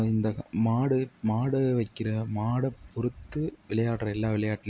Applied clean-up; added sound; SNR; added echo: none; none; none; none.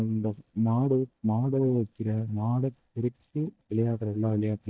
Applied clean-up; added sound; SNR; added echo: neural mask model DeepFilterNet 3.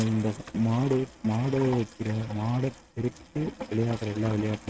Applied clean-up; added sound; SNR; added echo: neural mask model RNNoise.